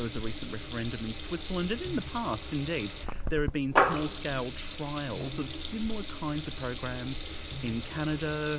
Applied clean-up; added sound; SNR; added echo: none; Water tap, faucet / Liquid; 0 dB; none.